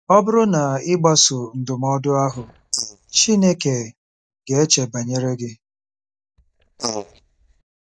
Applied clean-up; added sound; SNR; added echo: neural mask model DeepFilterNet 3.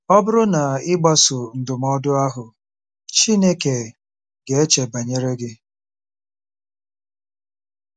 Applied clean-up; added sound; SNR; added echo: none; none; none; none.